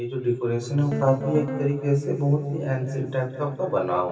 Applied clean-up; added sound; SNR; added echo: none; Guitar; 8 dB; reverberation time 2.5 s.